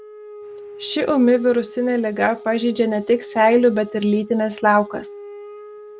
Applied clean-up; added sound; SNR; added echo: none; Wind instrument, woodwind instrument; 17 dB; none.